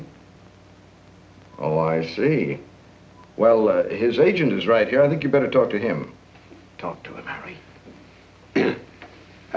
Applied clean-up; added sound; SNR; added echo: none; none; none; none.